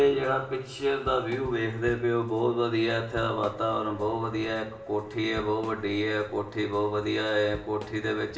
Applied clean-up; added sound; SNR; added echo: none; Drum / Drum kit; 20 dB; reverberation time 0.6 s.